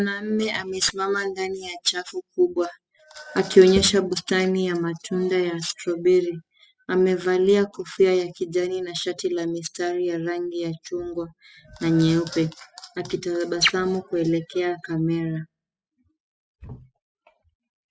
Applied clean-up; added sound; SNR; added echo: classical method spectral subtraction.